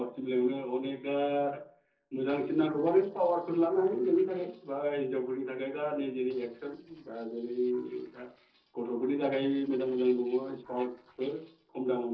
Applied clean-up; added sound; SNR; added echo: neural separator model SepFormer DNS4.